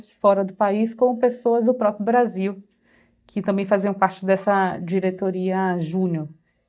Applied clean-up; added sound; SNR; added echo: neural mask model DeepFilterNet 3.